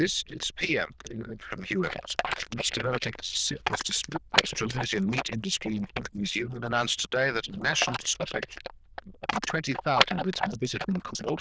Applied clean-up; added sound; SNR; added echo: neural diffusion model UNIVERSE++.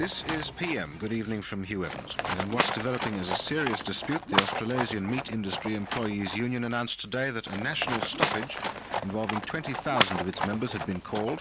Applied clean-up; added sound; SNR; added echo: none; Livestock, farm animals, working animals; 2 dB; none.